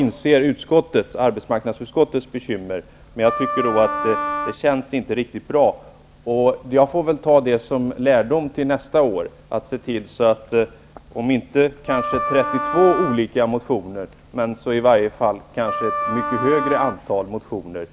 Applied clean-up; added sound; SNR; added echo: none; Wind instrument, woodwind instrument; 5 dB; none.